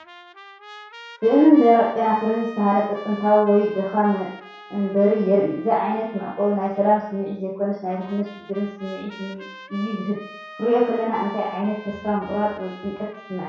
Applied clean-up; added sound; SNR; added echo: none; Trumpet; 20 dB; reverberation time 0.6 s.